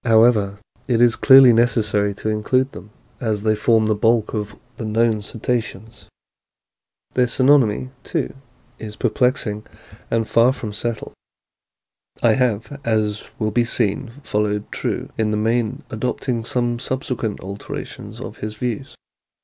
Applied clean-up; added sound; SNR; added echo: none; none; none; none.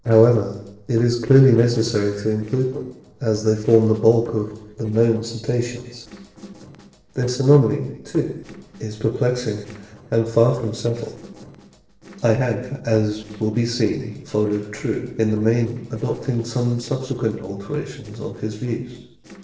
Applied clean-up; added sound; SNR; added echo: neural separator model SepFormer DNS4.